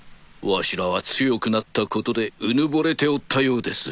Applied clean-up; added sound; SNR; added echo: none; none; none; none.